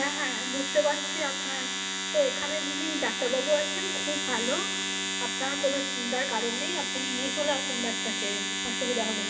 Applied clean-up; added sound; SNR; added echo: none; Domestic sounds, home sounds; -1 dB; reverberation time 1.8 s.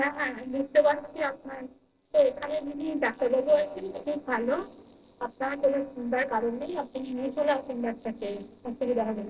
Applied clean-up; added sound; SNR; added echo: neural separator model SepFormer DNS4.